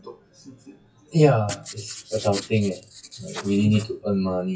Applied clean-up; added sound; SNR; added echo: classical method WPE with log-MMSE.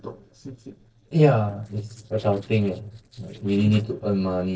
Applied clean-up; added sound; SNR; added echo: neural separator model SepFormer DNS4.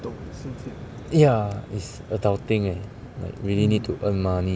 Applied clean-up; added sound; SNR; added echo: none; none; none; none.